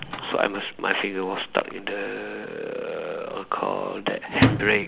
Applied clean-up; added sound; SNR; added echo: none; Microwave oven; 4 dB; none.